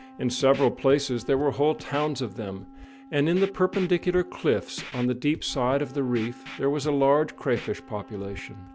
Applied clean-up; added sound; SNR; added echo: none; Wind instrument, woodwind instrument + Scratching (performance technique); 18 dB; none.